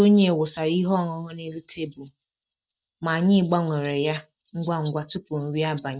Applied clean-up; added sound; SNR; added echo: neural mask model DeepFilterNet 3.